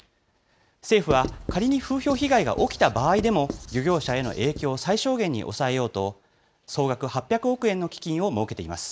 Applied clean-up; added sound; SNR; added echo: none; Writing; 11 dB; none.